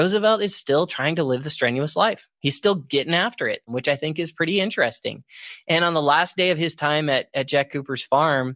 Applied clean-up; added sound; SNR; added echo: none; none; none; none.